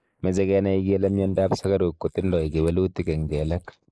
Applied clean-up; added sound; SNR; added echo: neural mask model Resemble Enhance denoiser.